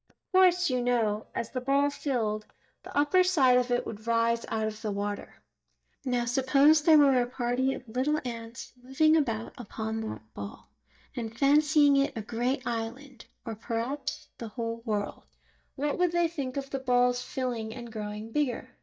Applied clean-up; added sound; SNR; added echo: neural mask model DeepFilterNet 3.